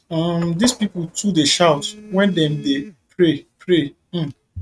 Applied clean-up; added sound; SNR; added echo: neural mask model RNNoise.